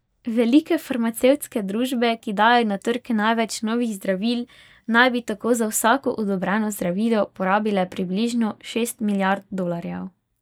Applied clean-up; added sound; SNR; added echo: neural mask model DeepFilterNet 3.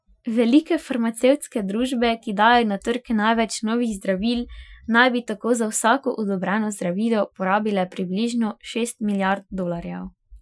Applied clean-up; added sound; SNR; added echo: classical method Wiener filter.